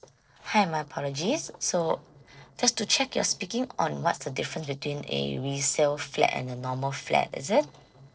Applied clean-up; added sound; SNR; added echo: neural separator model SepFormer DNS4.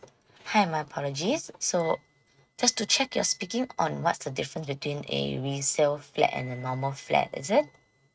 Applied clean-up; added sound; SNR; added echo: neural mask model RNNoise.